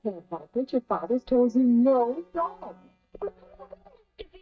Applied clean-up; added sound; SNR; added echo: neural mask model DeepFilterNet 3.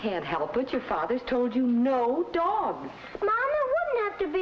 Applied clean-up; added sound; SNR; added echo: none; none; none; none.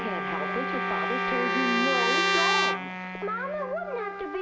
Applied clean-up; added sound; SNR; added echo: none; Trumpet + Wind instrument, woodwind instrument; -5 dB; none.